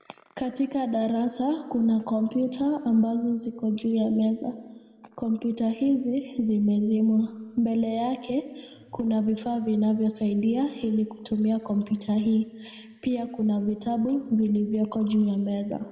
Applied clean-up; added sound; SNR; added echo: none; none; none; reverberation time 1.3 s.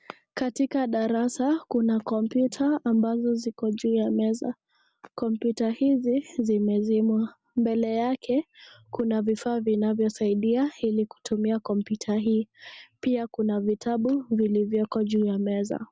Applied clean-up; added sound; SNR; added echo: none; none; none; none.